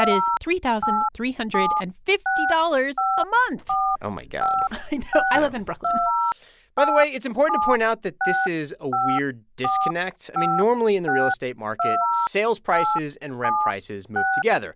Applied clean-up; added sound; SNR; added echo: none; Telephone; 0 dB; none.